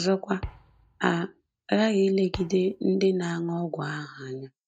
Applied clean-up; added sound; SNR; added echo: neural mask model DeepFilterNet 3.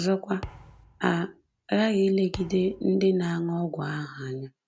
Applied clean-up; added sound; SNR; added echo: none; Thump, thud; 20 dB; none.